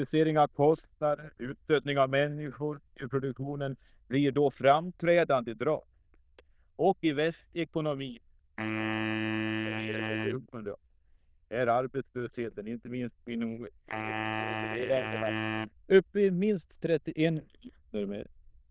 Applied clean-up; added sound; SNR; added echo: neural diffusion model UNIVERSE++.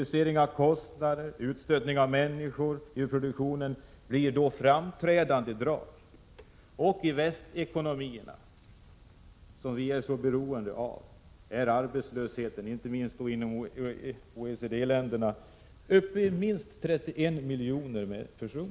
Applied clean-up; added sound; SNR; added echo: none; none; none; none.